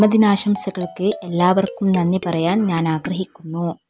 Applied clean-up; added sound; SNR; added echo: none; Marimba, xylophone; 17 dB; none.